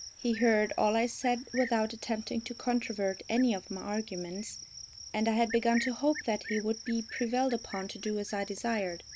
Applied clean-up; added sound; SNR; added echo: none; Cricket; 13 dB; none.